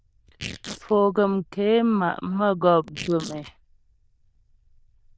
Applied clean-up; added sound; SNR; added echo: neural diffusion model UNIVERSE++.